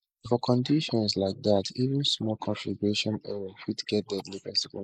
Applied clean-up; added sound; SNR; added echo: neural mask model Resemble Enhance denoiser.